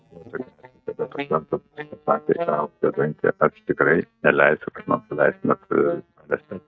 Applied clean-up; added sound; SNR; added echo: neural mask model DeepFilterNet 3.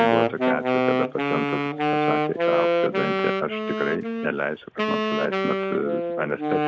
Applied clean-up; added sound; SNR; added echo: none; Wind instrument, woodwind instrument; -5 dB; none.